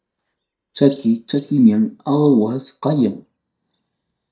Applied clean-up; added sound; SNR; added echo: neural mask model DeepFilterNet 3.